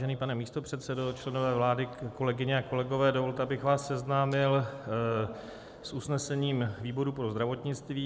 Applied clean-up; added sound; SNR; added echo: none; none; none; none.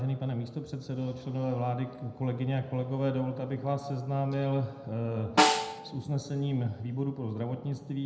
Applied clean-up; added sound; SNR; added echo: none; Snare drum; 0 dB; reverberation time 0.8 s.